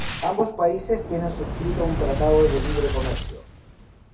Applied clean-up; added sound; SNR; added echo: none; Boom; 3 dB; reverberation time 0.3 s.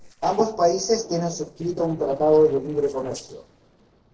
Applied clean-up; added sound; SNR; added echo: neural separator model SepFormer DNS4.